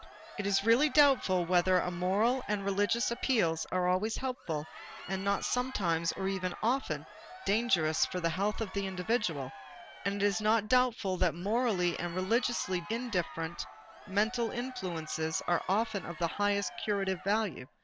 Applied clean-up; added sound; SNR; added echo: none; Crowd; 16 dB; none.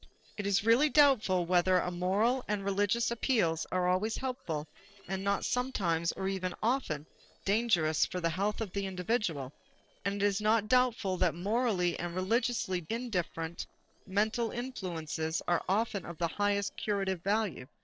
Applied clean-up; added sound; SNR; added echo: neural separator model SepFormer DNS4.